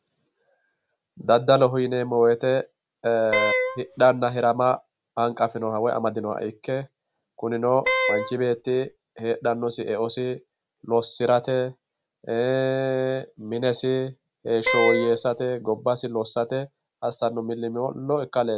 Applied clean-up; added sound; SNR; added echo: none; Wind instrument, woodwind instrument; 2 dB; none.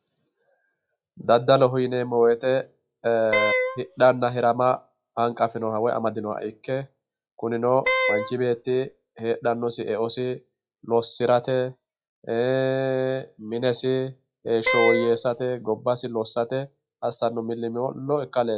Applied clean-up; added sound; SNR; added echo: classical method log-MMSE.